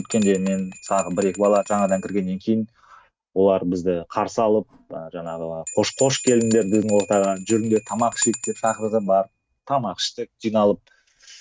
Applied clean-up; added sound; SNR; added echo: neural mask model RNNoise.